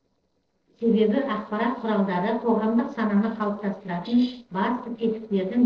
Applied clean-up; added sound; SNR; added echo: neural separator model SepFormer DNS4.